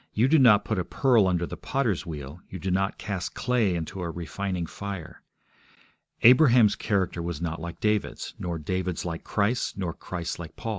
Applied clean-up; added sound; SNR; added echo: none; none; none; none.